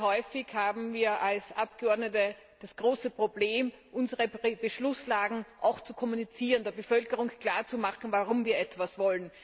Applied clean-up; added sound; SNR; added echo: none; none; none; none.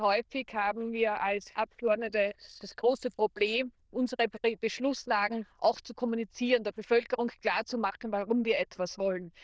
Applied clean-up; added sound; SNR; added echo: neural diffusion model UNIVERSE++.